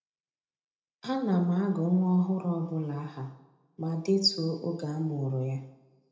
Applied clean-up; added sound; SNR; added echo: none; none; none; reverberation time 0.6 s.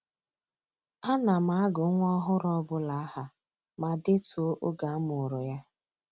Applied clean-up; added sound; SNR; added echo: none; none; none; none.